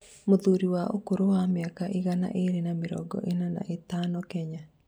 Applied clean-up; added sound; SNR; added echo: none; none; none; none.